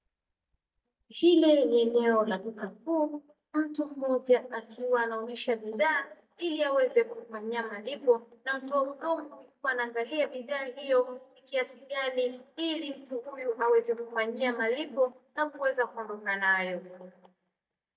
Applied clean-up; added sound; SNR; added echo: neural mask model DeepFilterNet 3.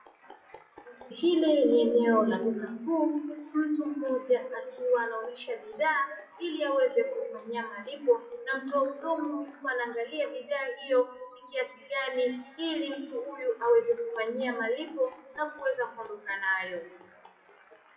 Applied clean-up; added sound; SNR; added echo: classical method WPE with log-MMSE.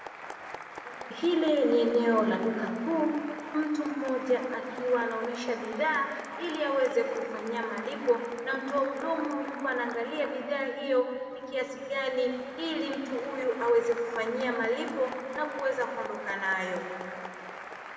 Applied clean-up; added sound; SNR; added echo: none; Applause; 12 dB; reverberation time 2.3 s.